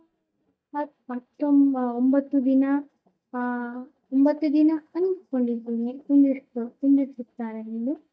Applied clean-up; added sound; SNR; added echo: neural mask model DeepFilterNet 3.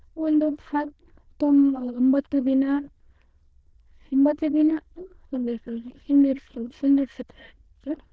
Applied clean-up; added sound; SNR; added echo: neural diffusion model UNIVERSE++.